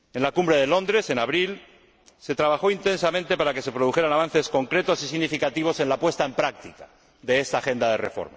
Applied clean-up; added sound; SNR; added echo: none; none; none; none.